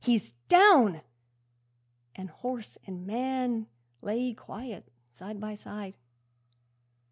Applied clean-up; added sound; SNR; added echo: none; none; none; none.